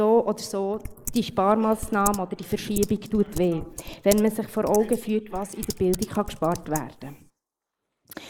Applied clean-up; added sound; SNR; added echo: neural mask model Resemble Enhance denoiser.